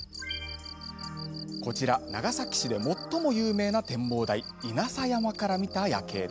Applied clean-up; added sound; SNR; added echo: none; Cricket; 14 dB; none.